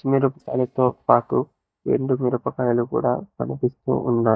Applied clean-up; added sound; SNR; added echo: neural mask model DeepFilterNet 3.